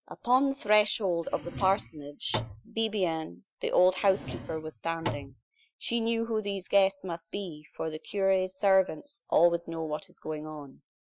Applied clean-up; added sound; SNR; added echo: classical method Wiener filter.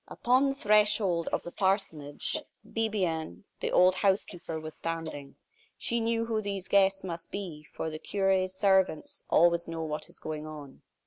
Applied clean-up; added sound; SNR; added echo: neural mask model Resemble Enhance denoiser.